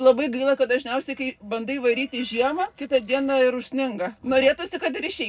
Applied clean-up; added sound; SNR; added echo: neural separator model SepFormer DNS4.